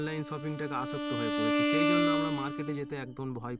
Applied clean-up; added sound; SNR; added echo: none; Bowed string instrument; -4 dB; none.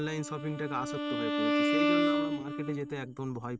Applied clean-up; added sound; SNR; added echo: neural mask model RNNoise.